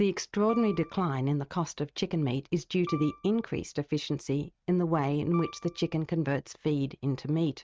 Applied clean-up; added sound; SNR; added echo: neural mask model RNNoise.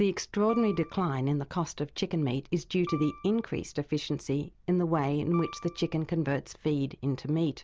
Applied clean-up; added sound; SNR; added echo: none; Piano; 17 dB; none.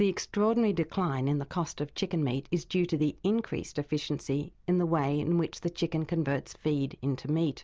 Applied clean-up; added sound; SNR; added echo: none; none; none; none.